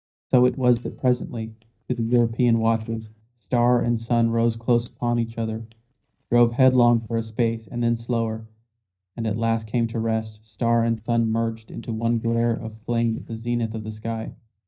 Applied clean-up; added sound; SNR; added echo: neural mask model DeepFilterNet 3.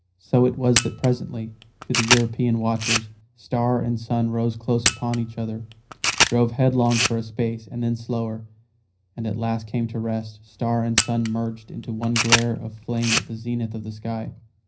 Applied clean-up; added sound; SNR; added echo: none; Camera; 3 dB; reverberation time 0.4 s.